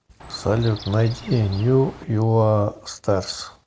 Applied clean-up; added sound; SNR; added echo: none; Chirp, tweet; 18 dB; none.